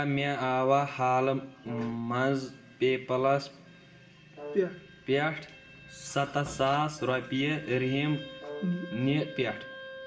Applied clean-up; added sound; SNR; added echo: none; Brass instrument; 18 dB; reverberation time 1.4 s.